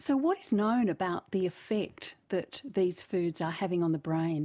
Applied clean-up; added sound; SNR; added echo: none; none; none; none.